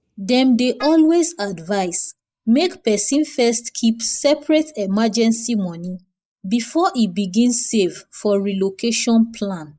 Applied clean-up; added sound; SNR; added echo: neural mask model Resemble Enhance denoiser.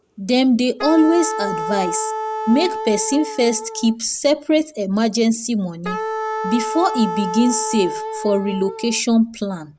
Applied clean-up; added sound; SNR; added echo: none; Wind instrument, woodwind instrument; 7 dB; none.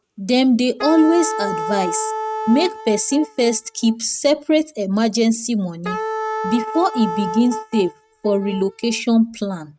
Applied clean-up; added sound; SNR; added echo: neural mask model RNNoise.